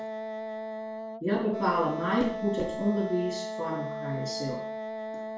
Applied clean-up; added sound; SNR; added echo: none; Wind instrument, woodwind instrument; 5 dB; reverberation time 0.5 s.